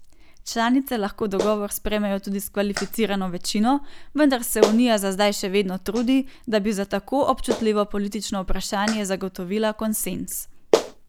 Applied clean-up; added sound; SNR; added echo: none; Clapping; 9 dB; none.